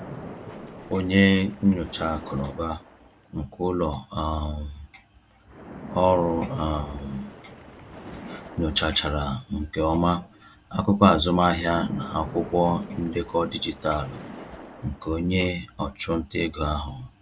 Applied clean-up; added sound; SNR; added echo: none; Splash, splatter; 17 dB; none.